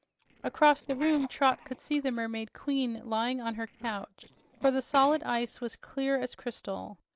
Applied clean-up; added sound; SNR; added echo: neural separator model SepFormer DNS4.